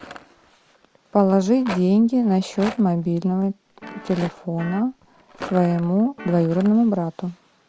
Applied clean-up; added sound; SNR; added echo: none; Guitar + Rattle; 18 dB; none.